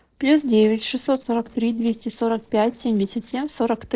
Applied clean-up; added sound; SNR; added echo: neural separator model SepFormer DNS4.